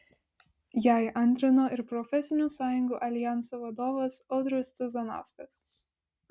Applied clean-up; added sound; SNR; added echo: none; none; none; none.